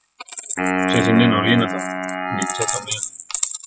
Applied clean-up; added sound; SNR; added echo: classical method spectral subtraction.